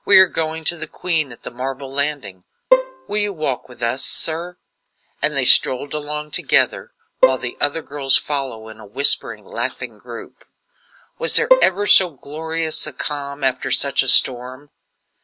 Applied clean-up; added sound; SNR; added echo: none; Bowed string instrument; -1 dB; none.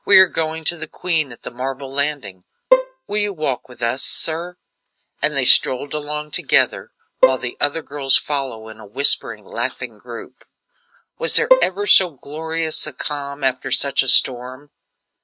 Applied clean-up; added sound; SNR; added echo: neural mask model RNNoise.